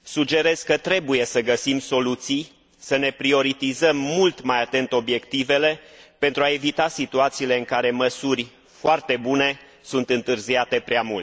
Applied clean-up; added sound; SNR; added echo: none; none; none; none.